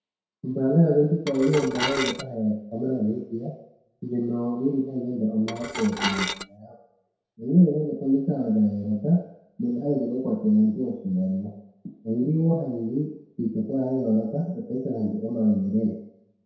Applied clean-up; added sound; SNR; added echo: none; Dishes, pots, and pans / Glass; 6 dB; reverberation time 0.7 s.